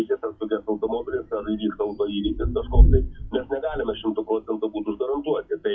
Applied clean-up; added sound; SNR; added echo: classical method WPE with log-MMSE.